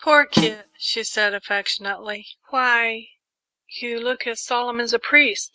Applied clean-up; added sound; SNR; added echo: neural mask model RNNoise.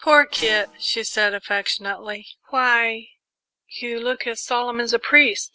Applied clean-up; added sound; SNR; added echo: neural separator model SepFormer DNS4.